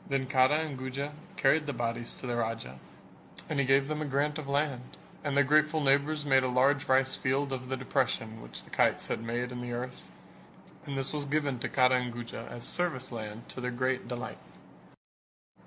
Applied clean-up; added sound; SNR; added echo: none; none; none; none.